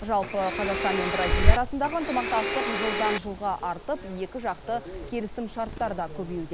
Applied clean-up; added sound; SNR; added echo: none; Domestic sounds, home sounds + Bird; -2 dB; none.